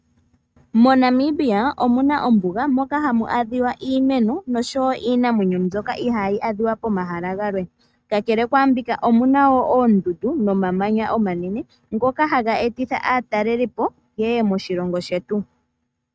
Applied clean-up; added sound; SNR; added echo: neural mask model RNNoise.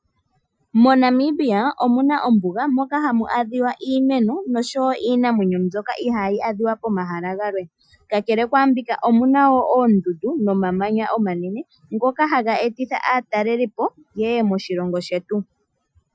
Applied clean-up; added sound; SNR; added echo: classical method Wiener filter.